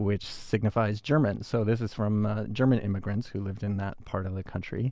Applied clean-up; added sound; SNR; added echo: none; none; none; none.